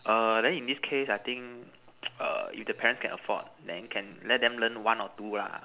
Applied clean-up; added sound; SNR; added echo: none; none; none; none.